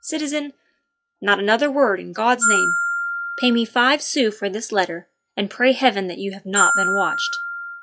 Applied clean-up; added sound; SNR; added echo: classical method log-MMSE.